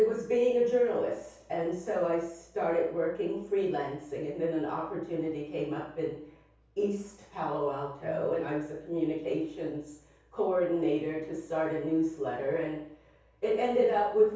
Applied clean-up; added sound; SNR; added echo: none; none; none; reverberation time 0.6 s.